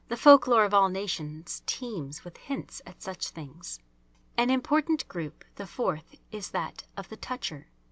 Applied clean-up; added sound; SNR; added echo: none; none; none; none.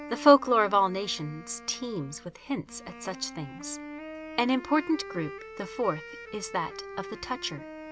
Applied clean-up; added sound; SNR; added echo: none; Wind instrument, woodwind instrument; 14 dB; none.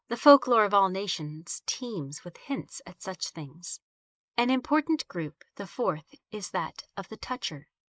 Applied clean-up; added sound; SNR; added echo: neural mask model Resemble Enhance denoiser.